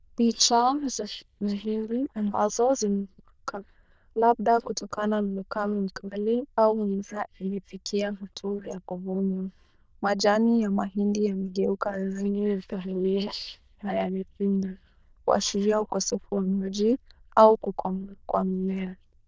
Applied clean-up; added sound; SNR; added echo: neural diffusion model UNIVERSE++.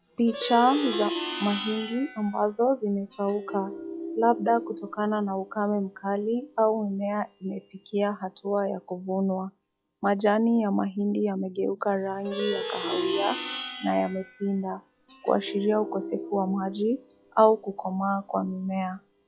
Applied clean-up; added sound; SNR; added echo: classical method log-MMSE.